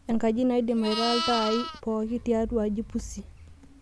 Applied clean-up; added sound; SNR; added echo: none; Livestock, farm animals, working animals; 9 dB; none.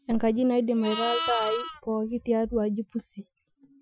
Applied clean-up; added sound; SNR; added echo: classical method Wiener filter.